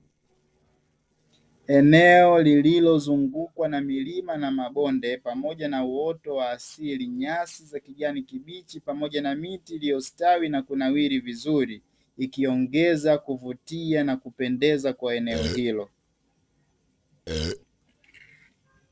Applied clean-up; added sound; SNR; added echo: neural separator model SepFormer DNS4.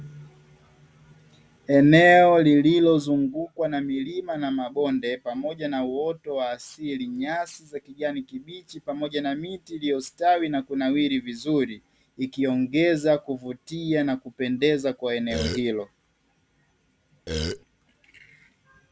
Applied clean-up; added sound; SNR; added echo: none; Burping, eructation; 5 dB; none.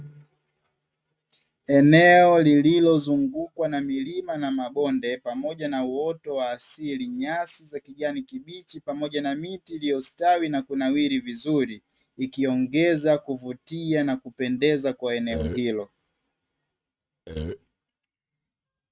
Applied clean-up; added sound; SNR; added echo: neural mask model RNNoise.